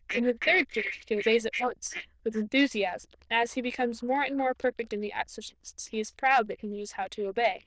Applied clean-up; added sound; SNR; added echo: neural diffusion model UNIVERSE++.